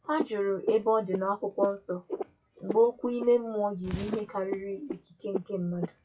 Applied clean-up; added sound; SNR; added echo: classical method WPE with log-MMSE.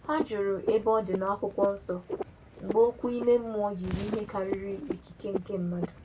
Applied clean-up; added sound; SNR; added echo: none; Frog; 9 dB; reverberation time 0.2 s.